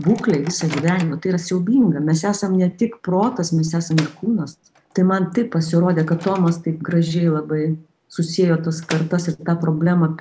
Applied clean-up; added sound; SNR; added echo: none; Microwave oven; 20 dB; none.